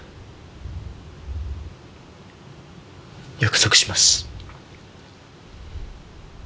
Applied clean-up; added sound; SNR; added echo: none; Thunder; 13 dB; none.